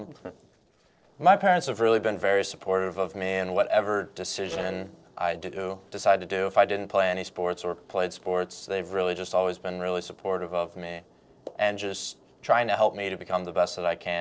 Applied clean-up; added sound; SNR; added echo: neural separator model SepFormer DNS4.